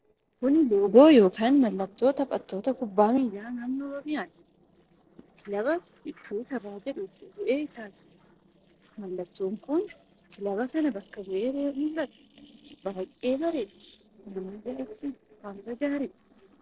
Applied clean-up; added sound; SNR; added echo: neural separator model SepFormer DNS4.